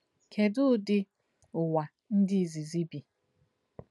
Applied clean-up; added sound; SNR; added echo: none; none; none; none.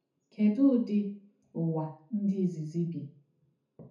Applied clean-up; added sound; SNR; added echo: none; none; none; reverberation time 0.7 s.